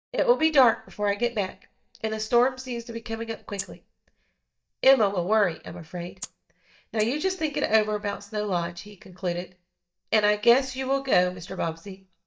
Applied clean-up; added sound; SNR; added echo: neural mask model DeepFilterNet 3.